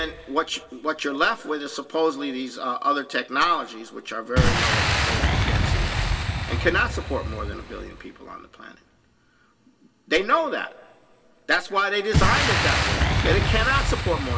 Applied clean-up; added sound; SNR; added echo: none; Boom; -1 dB; reverberation time 1.4 s.